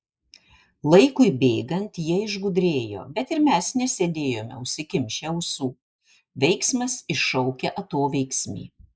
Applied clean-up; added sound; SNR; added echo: neural mask model Resemble Enhance denoiser.